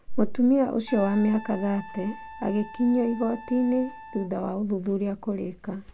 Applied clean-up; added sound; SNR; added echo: none; Trumpet; 17 dB; none.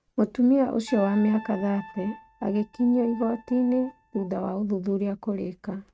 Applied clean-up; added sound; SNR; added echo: neural mask model RNNoise.